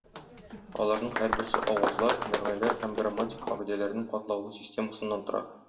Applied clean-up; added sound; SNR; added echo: none; Applause; 1 dB; reverberation time 0.9 s.